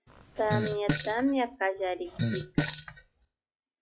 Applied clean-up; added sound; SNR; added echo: classical method log-MMSE.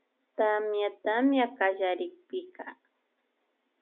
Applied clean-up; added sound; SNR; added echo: none; none; none; none.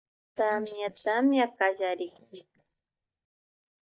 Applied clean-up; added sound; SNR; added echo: neural mask model DeepFilterNet 3.